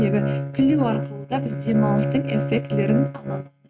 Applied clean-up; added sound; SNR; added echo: neural mask model RNNoise.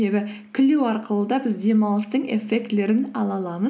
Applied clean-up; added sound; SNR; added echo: none; none; none; none.